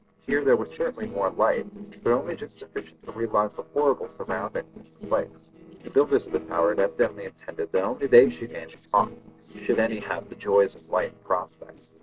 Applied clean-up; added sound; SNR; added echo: neural separator model SepFormer DNS4.